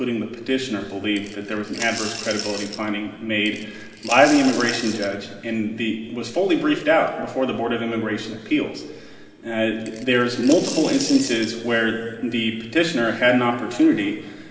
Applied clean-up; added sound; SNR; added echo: none; Coin (dropping) / Glass; 12 dB; reverberation time 2.6 s.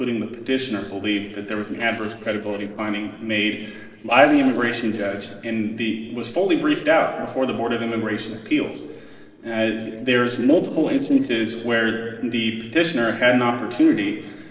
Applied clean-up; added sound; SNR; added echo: neural separator model SepFormer DNS4.